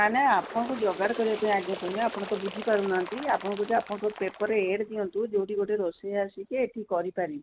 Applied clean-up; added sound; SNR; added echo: none; Bird; 14 dB; none.